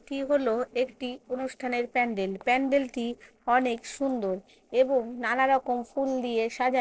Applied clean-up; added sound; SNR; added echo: neural separator model SepFormer DNS4.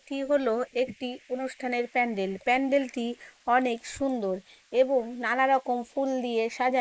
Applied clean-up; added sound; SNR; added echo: neural mask model Resemble Enhance denoiser.